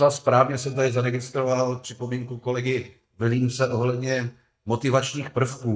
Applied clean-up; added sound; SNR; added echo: neural mask model DeepFilterNet 3.